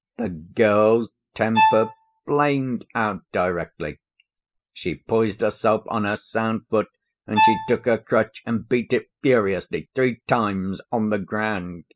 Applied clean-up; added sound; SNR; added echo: classical method spectral subtraction.